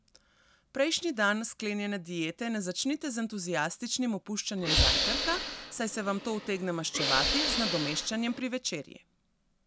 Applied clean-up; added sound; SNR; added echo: none; Hiss / Breathing; -2 dB; none.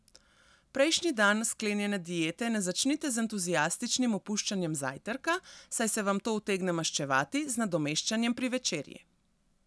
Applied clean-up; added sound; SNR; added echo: none; none; none; none.